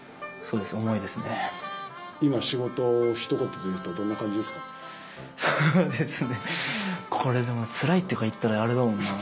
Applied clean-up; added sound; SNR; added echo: none; none; none; none.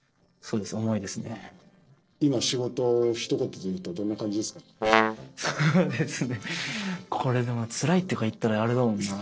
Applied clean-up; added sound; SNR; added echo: neural separator model SepFormer DNS4.